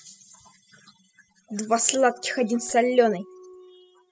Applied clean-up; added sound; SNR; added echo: classical method spectral subtraction.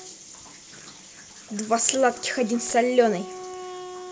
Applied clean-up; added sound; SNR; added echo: none; Wind instrument, woodwind instrument; 16 dB; none.